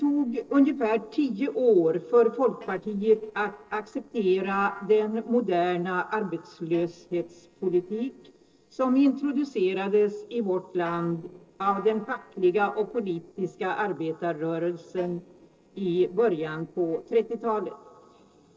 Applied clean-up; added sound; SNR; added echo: neural separator model SepFormer DNS4.